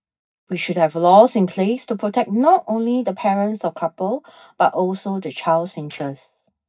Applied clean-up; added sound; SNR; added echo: neural mask model DeepFilterNet 3.